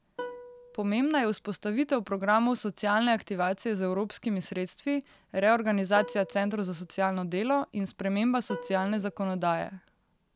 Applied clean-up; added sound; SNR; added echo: none; Plucked string instrument; 16 dB; none.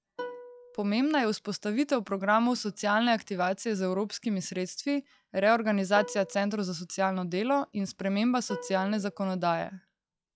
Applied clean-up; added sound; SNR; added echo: classical method log-MMSE.